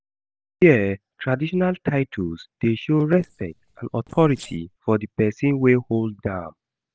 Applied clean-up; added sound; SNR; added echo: neural separator model SepFormer DNS4.